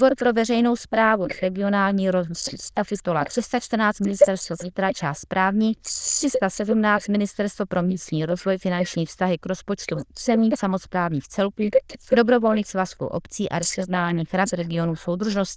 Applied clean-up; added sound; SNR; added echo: neural diffusion model UNIVERSE++.